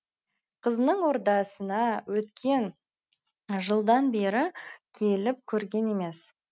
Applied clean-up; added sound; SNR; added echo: none; none; none; none.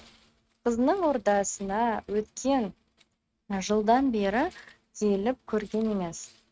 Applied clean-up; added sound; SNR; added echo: neural mask model RNNoise.